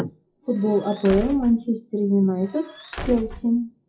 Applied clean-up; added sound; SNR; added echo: classical method WPE with log-MMSE.